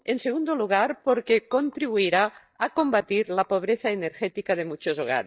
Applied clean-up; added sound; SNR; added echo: neural mask model DeepFilterNet 3.